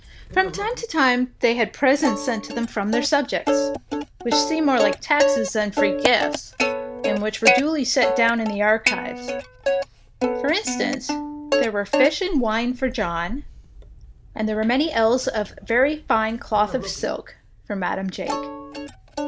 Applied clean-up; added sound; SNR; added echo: none; Plucked string instrument; 3 dB; none.